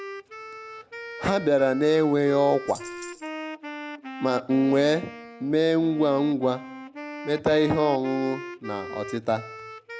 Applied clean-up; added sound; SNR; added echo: none; Tambourine + Wind instrument, woodwind instrument; 13 dB; none.